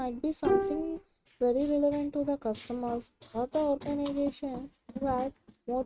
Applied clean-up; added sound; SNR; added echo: neural mask model RNNoise.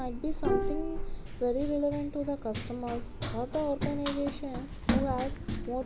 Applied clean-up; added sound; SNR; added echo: none; Run + Bowed string instrument; 0 dB; none.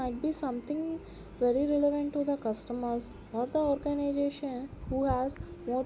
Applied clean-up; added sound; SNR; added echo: none; none; none; none.